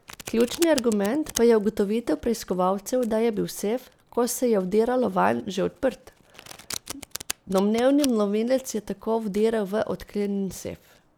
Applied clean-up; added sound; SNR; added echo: none; Domestic sounds, home sounds; 17 dB; none.